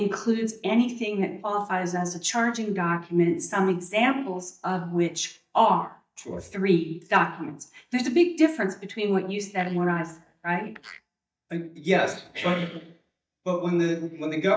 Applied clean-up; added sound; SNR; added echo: neural mask model DeepFilterNet 3.